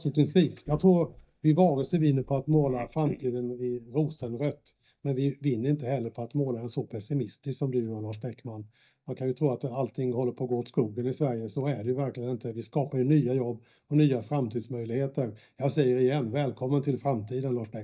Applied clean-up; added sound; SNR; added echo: neural mask model DeepFilterNet 3.